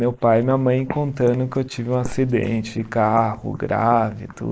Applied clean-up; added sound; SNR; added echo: neural mask model Resemble Enhance denoiser.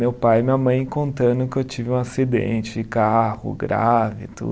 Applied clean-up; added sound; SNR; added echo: none; none; none; none.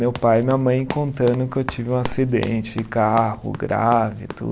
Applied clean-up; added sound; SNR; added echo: none; Run; 14 dB; none.